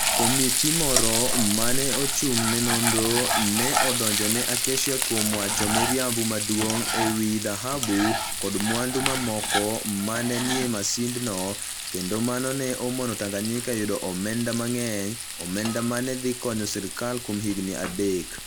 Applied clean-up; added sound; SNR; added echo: none; Frying (food); 0 dB; none.